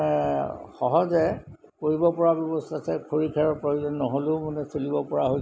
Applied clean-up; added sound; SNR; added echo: none; none; none; none.